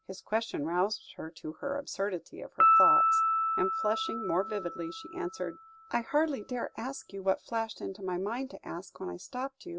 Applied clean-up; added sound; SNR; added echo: none; Piano; -1 dB; none.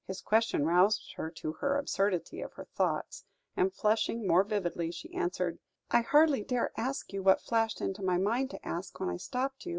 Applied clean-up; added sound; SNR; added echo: none; none; none; none.